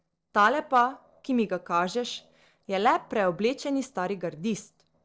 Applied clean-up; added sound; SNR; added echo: neural separator model SepFormer DNS4.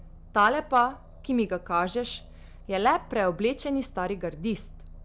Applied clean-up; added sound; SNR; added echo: none; Aircraft; 18 dB; none.